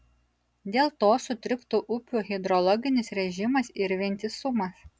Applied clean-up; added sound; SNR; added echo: none; none; none; none.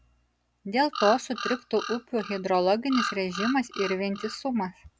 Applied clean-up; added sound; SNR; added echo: none; Bird vocalization, bird call, bird song; 8 dB; none.